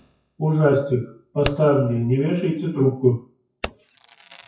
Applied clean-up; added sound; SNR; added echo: classical method WPE with log-MMSE.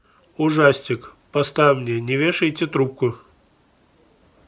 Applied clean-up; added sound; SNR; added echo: none; none; none; none.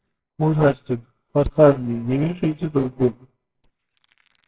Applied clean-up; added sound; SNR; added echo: neural separator model SepFormer WHAMR!.